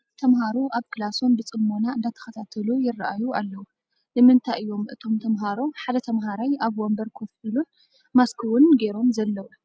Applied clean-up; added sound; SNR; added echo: none; none; none; none.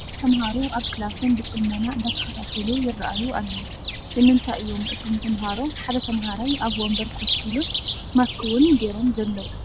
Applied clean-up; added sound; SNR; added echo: none; Chirp, tweet; 6 dB; none.